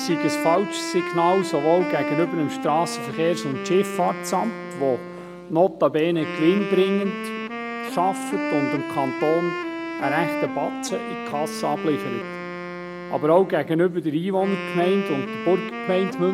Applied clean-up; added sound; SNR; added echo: none; Wind instrument, woodwind instrument; 6 dB; none.